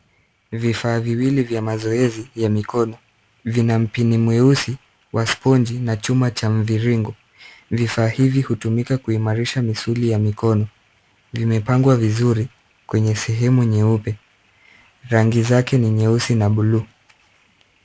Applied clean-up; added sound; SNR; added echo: none; none; none; none.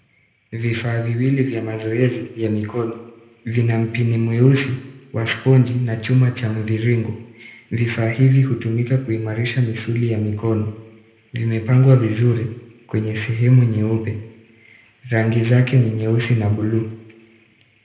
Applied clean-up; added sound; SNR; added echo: none; none; none; reverberation time 0.6 s.